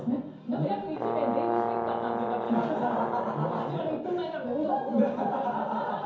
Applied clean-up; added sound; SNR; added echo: none; Brass instrument; 3 dB; reverberation time 0.6 s.